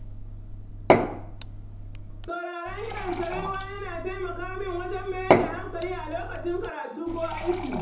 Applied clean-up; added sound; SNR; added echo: none; Fill (with liquid) / Glass / Water; -4 dB; reverberation time 0.5 s.